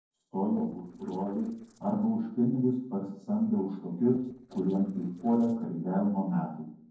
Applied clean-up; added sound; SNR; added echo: neural separator model SepFormer DNS4.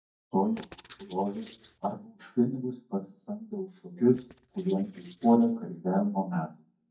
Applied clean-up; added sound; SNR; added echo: neural mask model DeepFilterNet 3.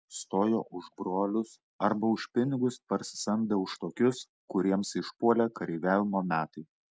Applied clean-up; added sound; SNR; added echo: none; none; none; none.